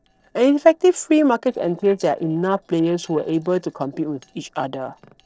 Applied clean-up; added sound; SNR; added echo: neural separator model SepFormer DNS4.